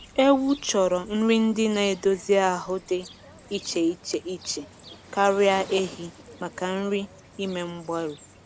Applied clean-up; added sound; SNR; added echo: none; Cricket; 20 dB; none.